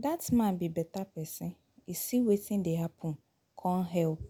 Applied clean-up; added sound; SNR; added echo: none; none; none; none.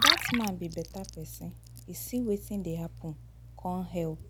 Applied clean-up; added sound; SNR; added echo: none; Liquid; -1 dB; none.